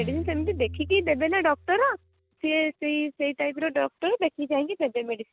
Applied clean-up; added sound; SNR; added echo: none; Guitar; 15 dB; none.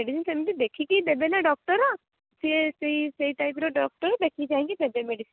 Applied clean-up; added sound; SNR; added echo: none; none; none; none.